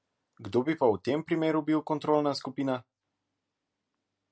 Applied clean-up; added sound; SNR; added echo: none; none; none; none.